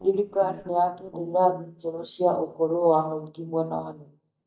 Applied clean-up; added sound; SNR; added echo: neural mask model DeepFilterNet 3.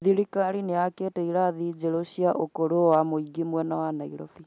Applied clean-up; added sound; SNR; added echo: none; none; none; none.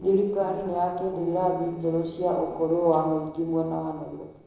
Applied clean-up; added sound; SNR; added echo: neural separator model SepFormer DNS4.